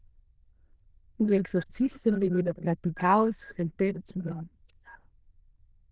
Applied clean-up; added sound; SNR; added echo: neural diffusion model UNIVERSE++.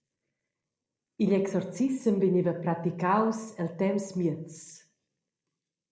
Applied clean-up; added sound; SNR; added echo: neural mask model Resemble Enhance denoiser.